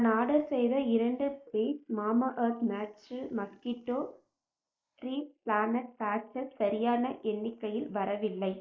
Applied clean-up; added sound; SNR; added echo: neural mask model Resemble Enhance denoiser.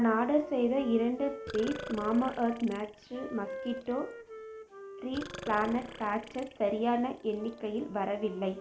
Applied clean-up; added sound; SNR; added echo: none; Wind instrument, woodwind instrument + Burping, eructation; 13 dB; none.